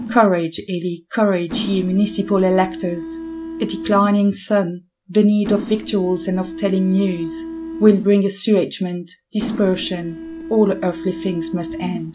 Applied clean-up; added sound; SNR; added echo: none; Mechanisms; 11 dB; none.